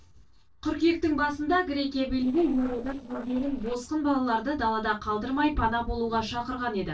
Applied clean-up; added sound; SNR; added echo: neural separator model SepFormer DNS4.